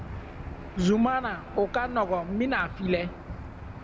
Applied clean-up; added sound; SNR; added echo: none; Engine / Aircraft; 11 dB; none.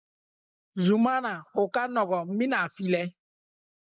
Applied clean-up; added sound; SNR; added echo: neural mask model Resemble Enhance denoiser.